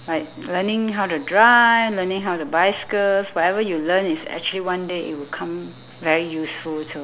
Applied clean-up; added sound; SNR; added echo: none; none; none; none.